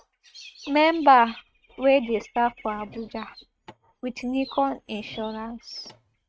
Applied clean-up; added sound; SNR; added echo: neural mask model RNNoise.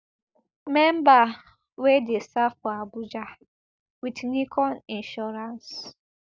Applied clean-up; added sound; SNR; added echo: none; none; none; none.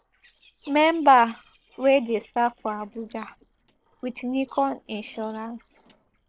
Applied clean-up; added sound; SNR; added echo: neural separator model SepFormer DNS4.